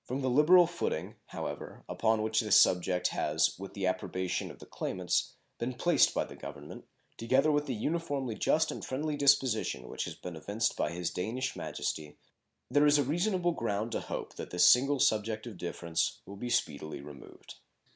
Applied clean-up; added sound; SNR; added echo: none; none; none; none.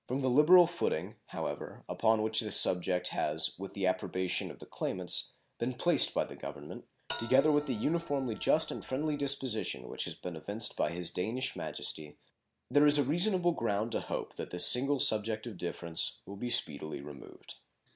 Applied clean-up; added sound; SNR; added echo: none; Bell; 10 dB; none.